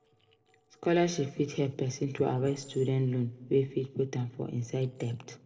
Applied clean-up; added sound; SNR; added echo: neural separator model SepFormer DNS4.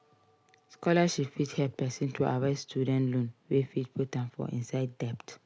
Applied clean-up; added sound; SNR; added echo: none; none; none; none.